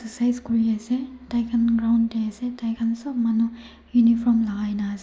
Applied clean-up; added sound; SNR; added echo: none; none; none; none.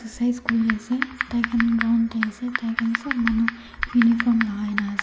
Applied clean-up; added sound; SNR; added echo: none; Typing; 7 dB; none.